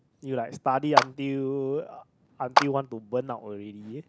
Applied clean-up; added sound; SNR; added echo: none; Clapping; -1 dB; none.